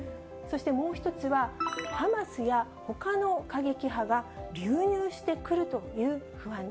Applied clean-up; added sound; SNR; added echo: none; none; none; none.